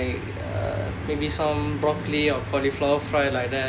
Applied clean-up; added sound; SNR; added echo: none; none; none; none.